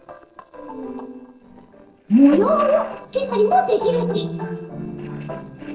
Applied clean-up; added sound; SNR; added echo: neural separator model SepFormer DNS4.